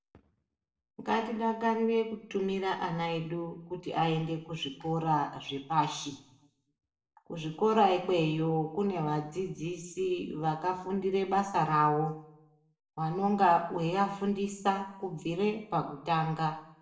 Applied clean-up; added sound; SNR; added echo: none; none; none; reverberation time 0.6 s.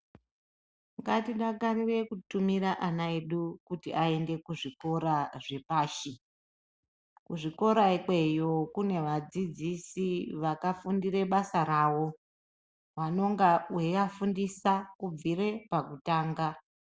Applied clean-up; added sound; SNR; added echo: none; none; none; none.